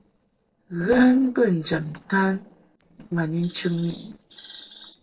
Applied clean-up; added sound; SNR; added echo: neural separator model SepFormer DNS4.